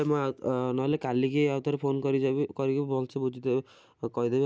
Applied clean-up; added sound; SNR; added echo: none; none; none; none.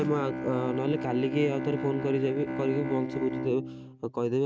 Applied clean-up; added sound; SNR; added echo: neural mask model RNNoise.